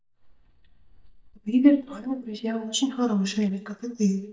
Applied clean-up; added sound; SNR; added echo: neural mask model DeepFilterNet 3.